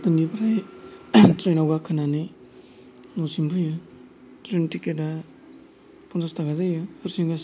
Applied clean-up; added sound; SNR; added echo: none; none; none; none.